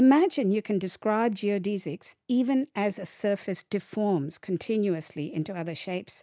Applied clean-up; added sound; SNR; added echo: none; none; none; none.